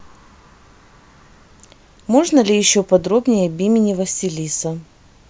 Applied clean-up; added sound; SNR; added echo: none; none; none; none.